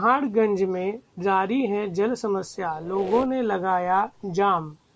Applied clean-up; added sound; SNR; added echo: none; Squeak; 18 dB; none.